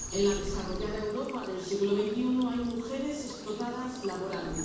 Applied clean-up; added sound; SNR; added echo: none; Stream / Bird vocalization, bird call, bird song; 10 dB; reverberation time 1.2 s.